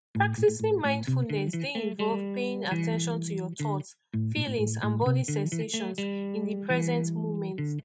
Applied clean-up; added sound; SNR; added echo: neural mask model RNNoise.